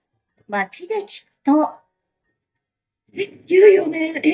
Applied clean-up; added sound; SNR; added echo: neural mask model DeepFilterNet 3.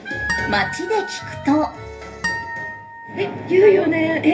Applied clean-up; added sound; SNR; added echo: none; Harp; 11 dB; reverberation time 0.3 s.